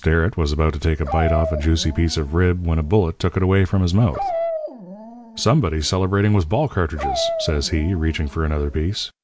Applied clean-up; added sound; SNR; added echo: none; Dog; 10 dB; none.